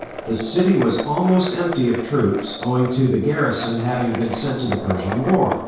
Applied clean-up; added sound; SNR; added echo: none; Skateboard; 11 dB; reverberation time 0.6 s.